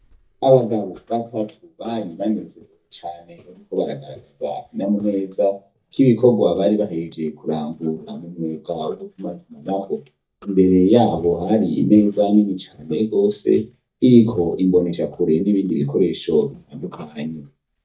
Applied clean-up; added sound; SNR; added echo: neural mask model DeepFilterNet 3.